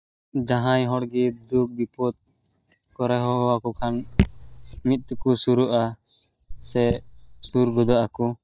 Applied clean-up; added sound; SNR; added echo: neural mask model DeepFilterNet 3.